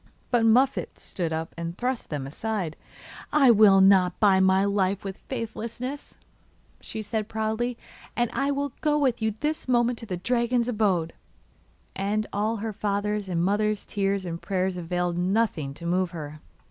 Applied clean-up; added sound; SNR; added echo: none; none; none; none.